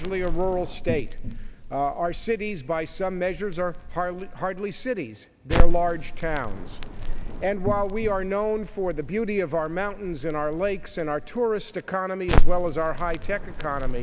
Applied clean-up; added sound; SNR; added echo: none; Crackle; -5 dB; none.